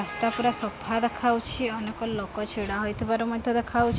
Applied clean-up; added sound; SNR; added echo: none; none; none; none.